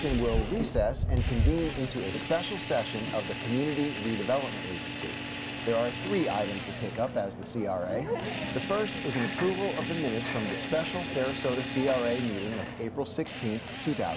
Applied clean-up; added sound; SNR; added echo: none; Microwave oven + Drill; 2 dB; none.